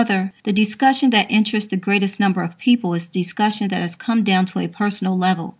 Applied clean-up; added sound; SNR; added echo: none; none; none; none.